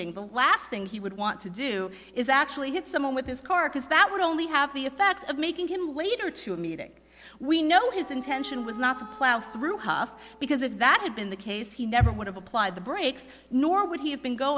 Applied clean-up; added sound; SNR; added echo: neural separator model SepFormer DNS4.